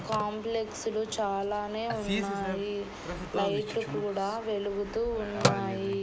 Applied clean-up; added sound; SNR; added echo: none; Telephone; 5 dB; none.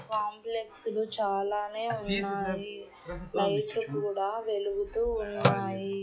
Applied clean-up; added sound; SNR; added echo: classical method log-MMSE.